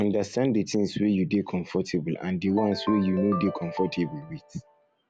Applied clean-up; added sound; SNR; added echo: none; Ringtone; 10 dB; none.